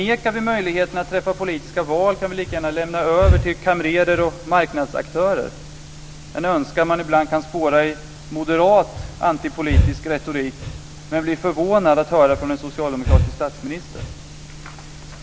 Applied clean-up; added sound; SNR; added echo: none; Breathing; 3 dB; none.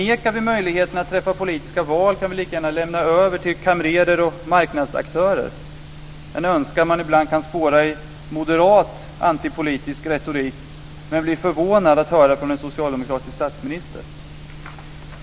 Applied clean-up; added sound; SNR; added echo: none; none; none; none.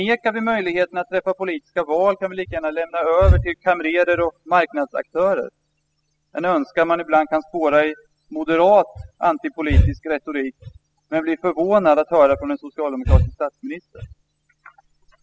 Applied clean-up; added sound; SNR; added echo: classical method spectral subtraction.